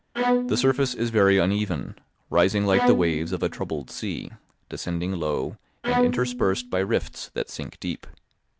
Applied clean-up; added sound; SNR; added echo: none; Bowed string instrument; 4 dB; none.